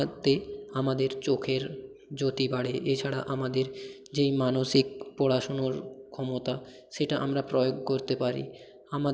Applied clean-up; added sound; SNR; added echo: none; none; none; none.